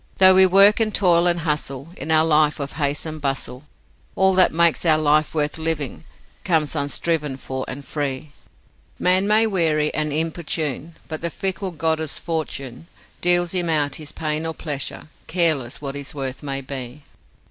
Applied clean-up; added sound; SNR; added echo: none; none; none; none.